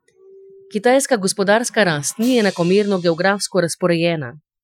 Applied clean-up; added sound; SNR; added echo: classical method Wiener filter.